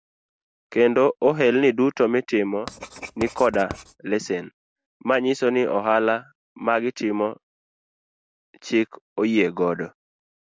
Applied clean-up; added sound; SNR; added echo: none; Writing; 17 dB; none.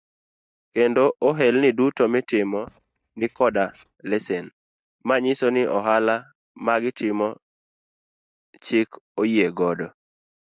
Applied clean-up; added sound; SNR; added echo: neural mask model DeepFilterNet 3.